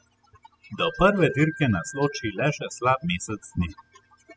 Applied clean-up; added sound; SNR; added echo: classical method spectral subtraction.